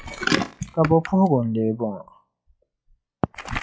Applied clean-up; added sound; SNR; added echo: classical method log-MMSE.